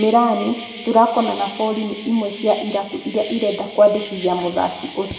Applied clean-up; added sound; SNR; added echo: none; Insect; 14 dB; reverberation time 1.4 s.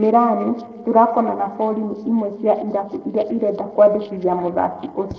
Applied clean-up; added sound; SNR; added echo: neural separator model SepFormer DNS4.